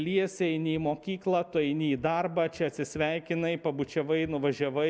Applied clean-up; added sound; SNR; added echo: none; none; none; none.